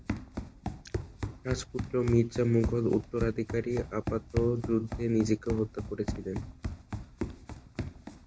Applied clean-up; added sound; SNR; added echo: none; Run; 6 dB; none.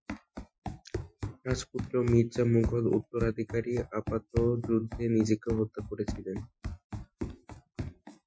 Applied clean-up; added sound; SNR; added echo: classical method Wiener filter.